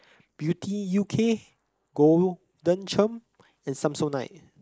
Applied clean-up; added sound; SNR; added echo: neural mask model Resemble Enhance denoiser.